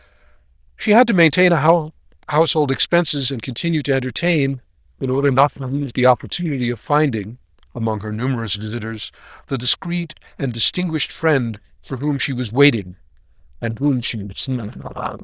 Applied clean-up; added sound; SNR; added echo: neural diffusion model UNIVERSE++.